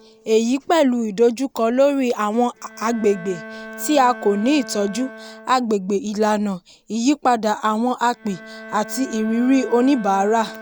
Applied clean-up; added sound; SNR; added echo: none; Bowed string instrument; 18 dB; none.